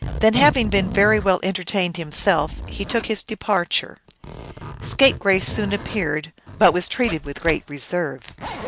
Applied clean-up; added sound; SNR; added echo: none; Zipper (clothing); 10 dB; none.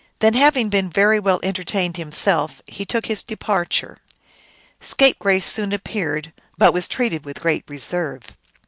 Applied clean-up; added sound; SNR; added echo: none; none; none; none.